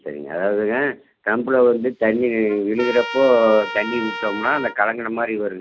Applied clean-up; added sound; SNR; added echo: none; Trumpet; 11 dB; none.